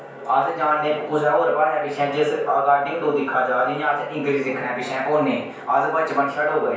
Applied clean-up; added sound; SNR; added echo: none; none; none; reverberation time 0.5 s.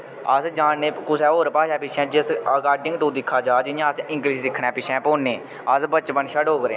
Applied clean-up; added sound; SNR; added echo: none; none; none; none.